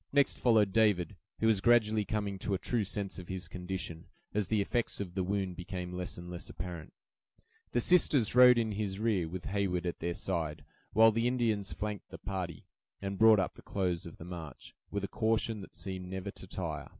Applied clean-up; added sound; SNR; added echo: none; none; none; none.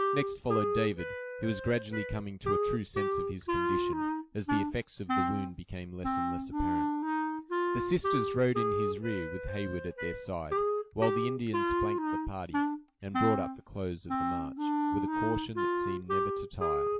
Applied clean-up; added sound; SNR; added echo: none; Wind instrument, woodwind instrument; -3 dB; none.